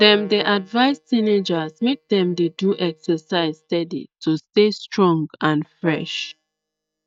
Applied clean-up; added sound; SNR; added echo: neural mask model DeepFilterNet 3.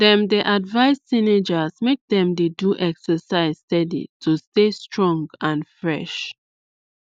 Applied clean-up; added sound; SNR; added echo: none; none; none; none.